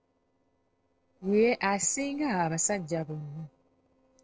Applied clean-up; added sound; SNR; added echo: neural separator model SepFormer DNS4.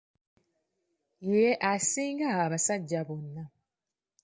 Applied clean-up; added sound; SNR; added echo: none; none; none; none.